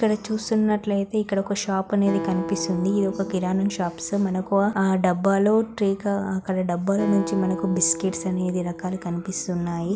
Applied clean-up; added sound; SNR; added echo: none; Acoustic guitar; 13 dB; none.